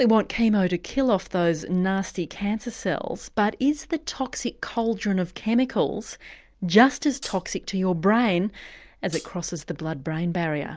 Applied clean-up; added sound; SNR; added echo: none; Hi-hat; 15 dB; none.